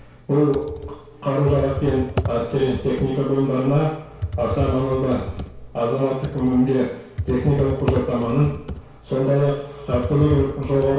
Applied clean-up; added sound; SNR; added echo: none; Computer keyboard; 9 dB; reverberation time 0.6 s.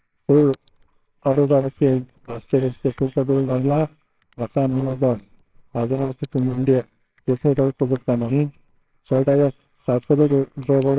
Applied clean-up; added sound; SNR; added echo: neural separator model SepFormer WHAMR!.